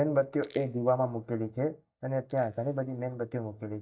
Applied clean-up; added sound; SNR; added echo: neural mask model DeepFilterNet 3.